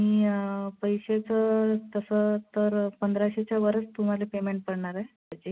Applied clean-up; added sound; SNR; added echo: none; none; none; none.